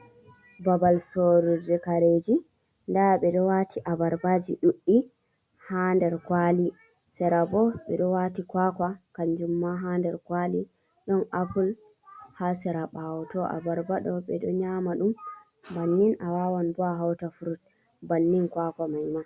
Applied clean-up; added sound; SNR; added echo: none; none; none; none.